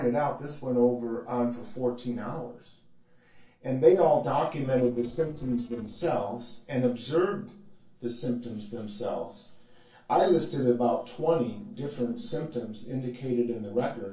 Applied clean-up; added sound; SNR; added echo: neural separator model SepFormer DNS4.